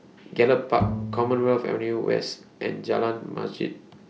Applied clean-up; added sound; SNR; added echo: none; Bowed string instrument; 6 dB; none.